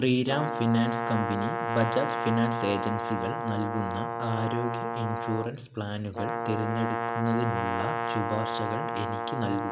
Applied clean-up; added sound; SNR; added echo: none; Brass instrument; 2 dB; none.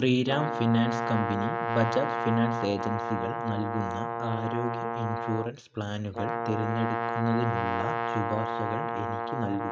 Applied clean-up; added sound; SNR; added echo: neural mask model RNNoise.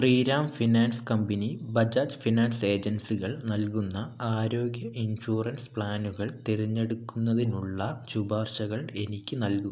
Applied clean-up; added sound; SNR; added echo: none; none; none; none.